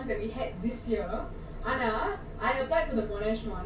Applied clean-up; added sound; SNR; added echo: none; none; none; reverberation time 0.1 s.